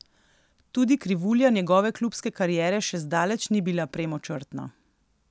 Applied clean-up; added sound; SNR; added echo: none; none; none; none.